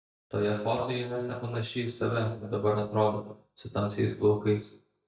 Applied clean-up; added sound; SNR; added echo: neural mask model DeepFilterNet 3.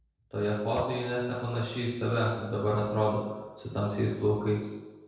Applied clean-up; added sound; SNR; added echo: neural separator model SepFormer DNS4.